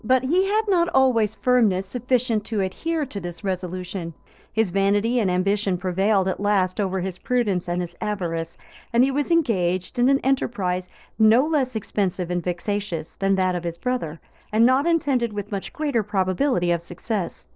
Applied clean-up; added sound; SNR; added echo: neural separator model SepFormer DNS4.